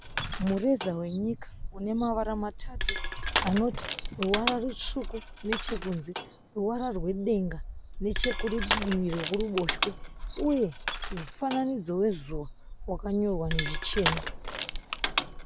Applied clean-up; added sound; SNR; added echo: none; Crushing; 2 dB; none.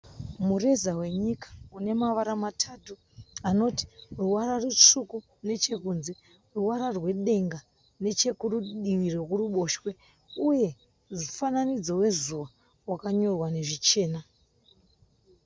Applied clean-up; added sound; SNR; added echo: none; none; none; none.